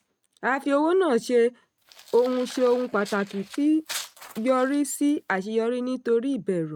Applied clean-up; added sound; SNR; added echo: neural mask model RNNoise.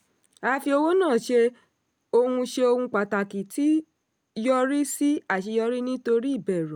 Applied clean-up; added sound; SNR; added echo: none; none; none; none.